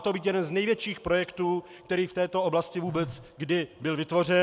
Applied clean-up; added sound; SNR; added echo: none; Telephone; 18 dB; none.